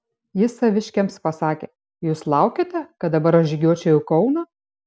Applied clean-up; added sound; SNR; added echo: none; none; none; none.